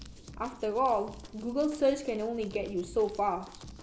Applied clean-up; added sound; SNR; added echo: none; Drum kit + Crumpling, crinkling; 17 dB; none.